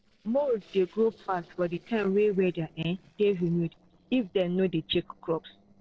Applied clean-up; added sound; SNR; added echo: neural separator model SepFormer DNS4.